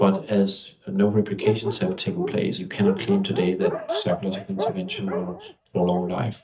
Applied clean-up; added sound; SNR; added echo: neural mask model DeepFilterNet 3.